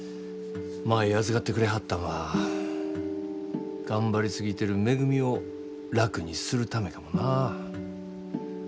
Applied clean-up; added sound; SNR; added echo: none; none; none; none.